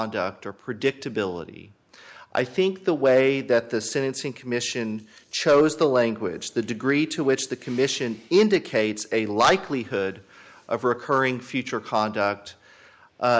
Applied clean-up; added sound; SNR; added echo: none; none; none; none.